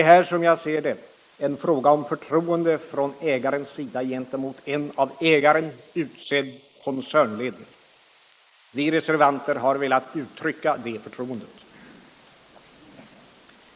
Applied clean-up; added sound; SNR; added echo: neural mask model Resemble Enhance denoiser.